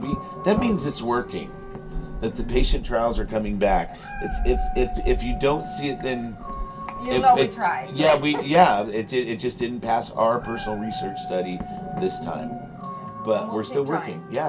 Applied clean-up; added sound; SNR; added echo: none; Dog; 14 dB; reverberation time 0.2 s.